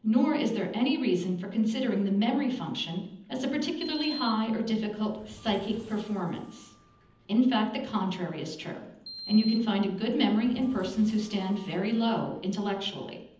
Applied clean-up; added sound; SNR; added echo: none; Sliding door; 18 dB; reverberation time 0.8 s.